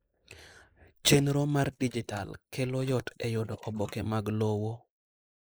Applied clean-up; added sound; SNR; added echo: neural mask model Resemble Enhance denoiser.